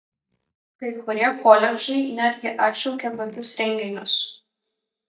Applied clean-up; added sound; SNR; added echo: neural mask model DeepFilterNet 3.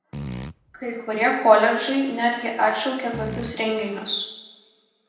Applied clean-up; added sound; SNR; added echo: none; Fart; 11 dB; reverberation time 0.8 s.